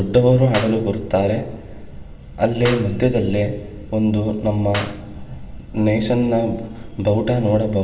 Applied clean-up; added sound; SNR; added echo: none; Clapping; 17 dB; reverberation time 1.8 s.